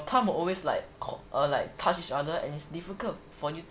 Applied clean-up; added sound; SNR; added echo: none; none; none; none.